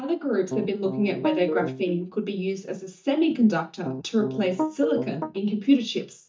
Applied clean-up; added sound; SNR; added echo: neural mask model DeepFilterNet 3.